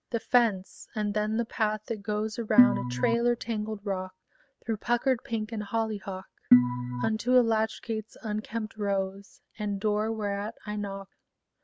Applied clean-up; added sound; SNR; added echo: none; Organ; -4 dB; none.